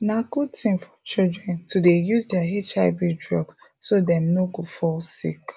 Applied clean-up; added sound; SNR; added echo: none; none; none; none.